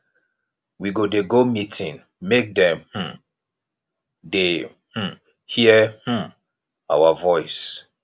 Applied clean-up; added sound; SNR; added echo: none; none; none; none.